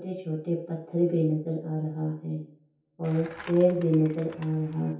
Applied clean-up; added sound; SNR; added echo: none; Skateboard; 19 dB; reverberation time 0.6 s.